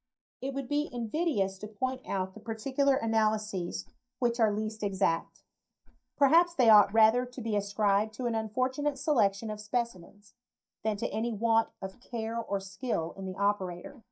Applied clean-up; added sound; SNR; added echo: neural mask model DeepFilterNet 3.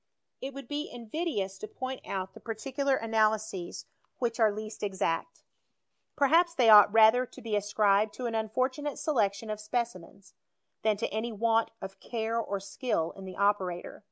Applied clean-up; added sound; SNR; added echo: none; none; none; none.